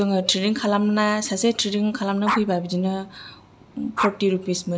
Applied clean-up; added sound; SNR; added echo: none; Dog; 11 dB; none.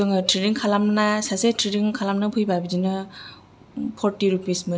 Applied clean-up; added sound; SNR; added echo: none; none; none; none.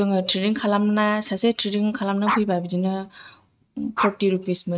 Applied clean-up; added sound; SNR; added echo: neural mask model RNNoise.